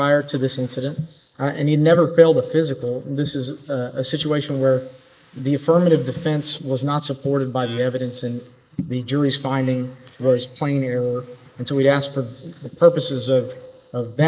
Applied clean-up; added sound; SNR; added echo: neural mask model Resemble Enhance denoiser.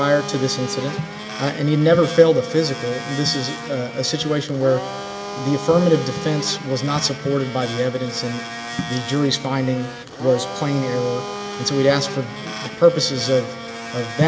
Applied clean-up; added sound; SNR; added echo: none; Domestic sounds, home sounds; 10 dB; none.